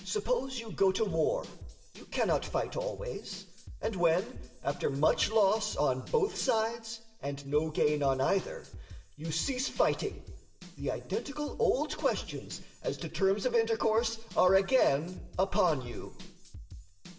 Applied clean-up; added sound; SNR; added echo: none; Drum / Drum kit; 17 dB; reverberation time 0.7 s.